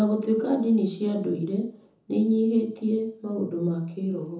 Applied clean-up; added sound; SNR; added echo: none; none; none; reverberation time 0.6 s.